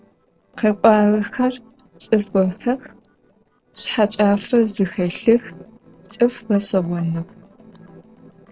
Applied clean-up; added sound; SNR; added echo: neural separator model SepFormer DNS4.